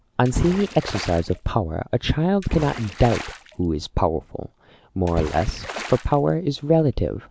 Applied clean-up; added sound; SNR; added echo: none; Water / Splash, splatter; 12 dB; none.